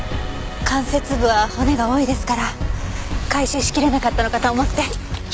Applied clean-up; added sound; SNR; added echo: none; none; none; none.